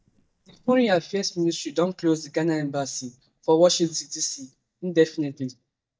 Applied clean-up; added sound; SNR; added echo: neural mask model DeepFilterNet 3.